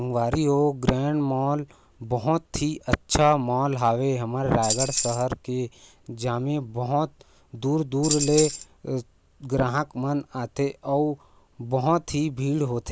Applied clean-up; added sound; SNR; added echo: none; Tambourine; 2 dB; none.